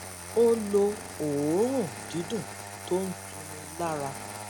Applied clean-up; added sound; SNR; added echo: none; Engine starting; 11 dB; none.